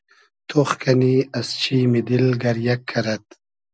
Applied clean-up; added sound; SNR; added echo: none; none; none; none.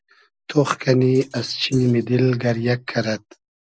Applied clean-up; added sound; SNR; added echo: neural mask model Resemble Enhance denoiser.